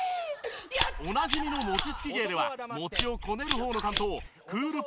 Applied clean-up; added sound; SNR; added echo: none; Scissors; 2 dB; none.